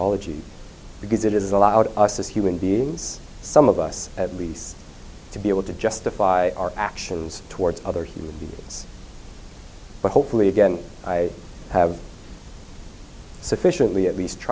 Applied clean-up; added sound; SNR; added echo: none; none; none; none.